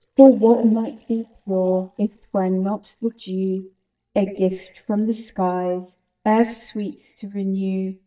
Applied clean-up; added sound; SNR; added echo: neural mask model DeepFilterNet 3.